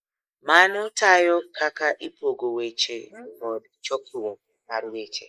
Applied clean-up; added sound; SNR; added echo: neural mask model Resemble Enhance denoiser.